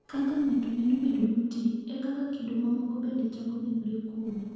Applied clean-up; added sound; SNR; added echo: neural separator model SepFormer DNS4.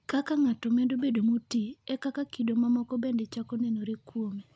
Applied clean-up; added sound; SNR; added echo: none; none; none; none.